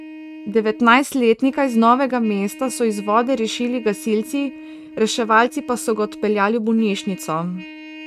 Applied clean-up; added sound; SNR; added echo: neural mask model RNNoise.